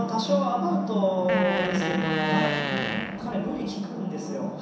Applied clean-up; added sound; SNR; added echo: none; Fart; 3 dB; reverberation time 0.7 s.